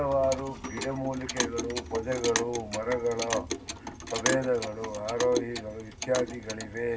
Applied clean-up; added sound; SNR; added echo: none; Clock; 5 dB; reverberation time 0.4 s.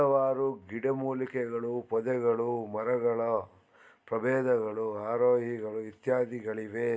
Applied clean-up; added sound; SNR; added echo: none; none; none; none.